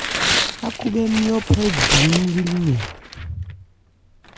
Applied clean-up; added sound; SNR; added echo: none; Tearing; 3 dB; none.